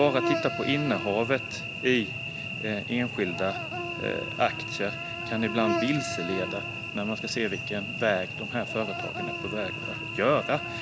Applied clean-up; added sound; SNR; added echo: none; Cricket / Buzz; 4 dB; none.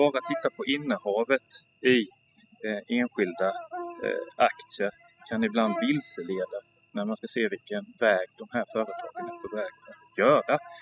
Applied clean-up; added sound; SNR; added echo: classical method spectral subtraction.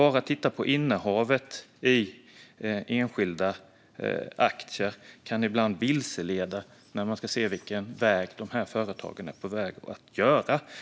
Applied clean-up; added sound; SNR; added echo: none; none; none; none.